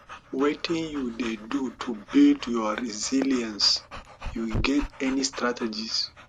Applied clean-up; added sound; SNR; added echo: none; Dog / Breathing; 13 dB; none.